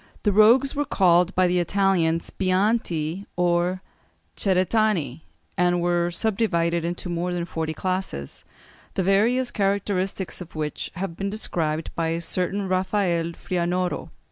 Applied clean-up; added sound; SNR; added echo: none; none; none; none.